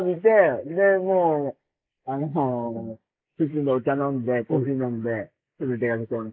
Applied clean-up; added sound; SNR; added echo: neural mask model Resemble Enhance denoiser.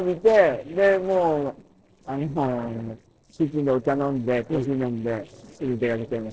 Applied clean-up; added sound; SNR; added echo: neural separator model SepFormer DNS4.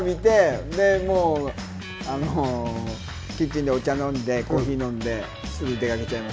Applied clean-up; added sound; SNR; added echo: none; none; none; none.